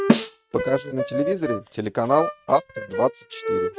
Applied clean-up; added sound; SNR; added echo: neural mask model RNNoise.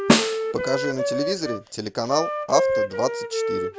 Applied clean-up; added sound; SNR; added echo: none; Wind instrument, woodwind instrument + Snare drum; -3 dB; none.